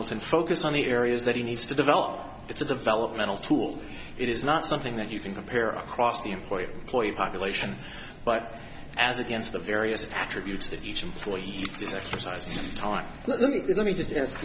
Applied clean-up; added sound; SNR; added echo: none; none; none; none.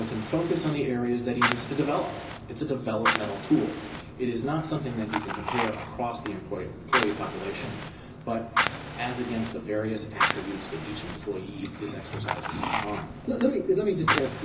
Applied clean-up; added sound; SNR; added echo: none; Fire; 3 dB; reverberation time 0.4 s.